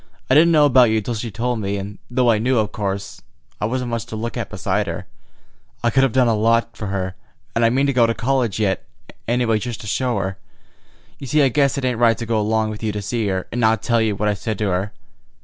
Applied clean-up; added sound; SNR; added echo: none; none; none; none.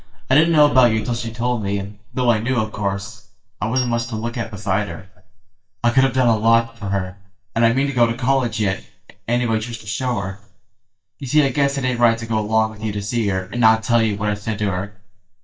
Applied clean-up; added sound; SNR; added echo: neural mask model DeepFilterNet 3.